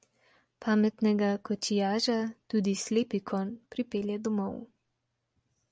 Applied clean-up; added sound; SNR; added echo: none; none; none; none.